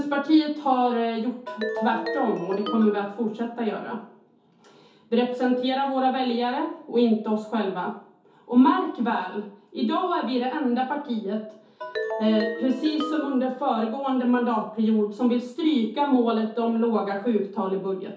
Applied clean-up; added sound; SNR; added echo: none; Ringtone; 9 dB; reverberation time 0.5 s.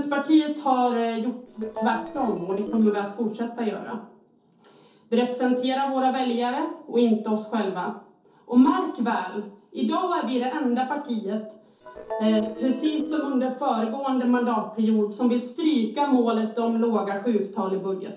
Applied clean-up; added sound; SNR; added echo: neural separator model SepFormer DNS4.